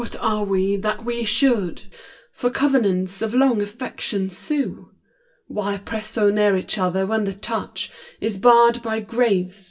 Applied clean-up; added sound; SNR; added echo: none; none; none; reverberation time 0.2 s.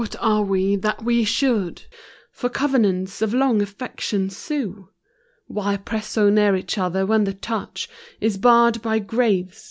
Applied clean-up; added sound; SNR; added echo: none; none; none; none.